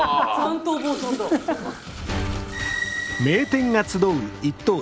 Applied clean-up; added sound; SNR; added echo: none; Toilet flush; 18 dB; none.